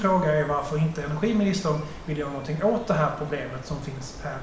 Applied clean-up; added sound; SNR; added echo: none; Bird; 15 dB; reverberation time 0.7 s.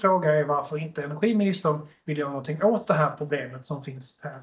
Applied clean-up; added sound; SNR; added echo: neural mask model DeepFilterNet 3.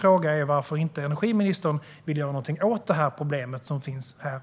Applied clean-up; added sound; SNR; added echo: none; none; none; none.